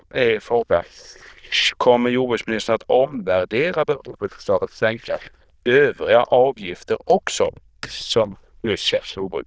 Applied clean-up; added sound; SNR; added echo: neural diffusion model UNIVERSE++.